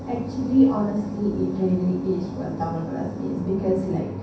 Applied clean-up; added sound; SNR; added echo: none; none; none; reverberation time 0.7 s.